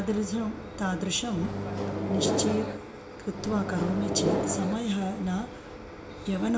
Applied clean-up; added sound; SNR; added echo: none; Microwave oven; 0 dB; reverberation time 0.5 s.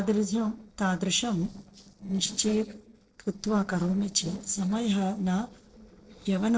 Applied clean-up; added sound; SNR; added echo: neural separator model SepFormer DNS4.